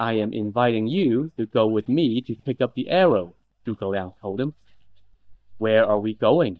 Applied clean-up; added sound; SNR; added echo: neural mask model DeepFilterNet 3.